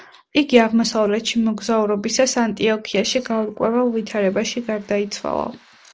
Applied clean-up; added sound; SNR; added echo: neural separator model SepFormer DNS4.